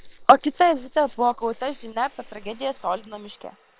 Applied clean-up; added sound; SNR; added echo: neural separator model SepFormer WHAM!.